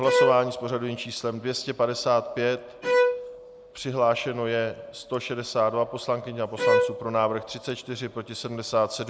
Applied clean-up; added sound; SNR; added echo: none; Bowed string instrument; 2 dB; none.